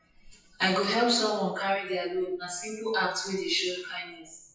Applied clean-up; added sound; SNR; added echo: classical method WPE with log-MMSE.